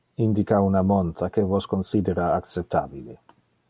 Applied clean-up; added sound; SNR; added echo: none; none; none; none.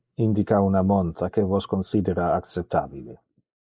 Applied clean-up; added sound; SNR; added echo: neural mask model Resemble Enhance denoiser.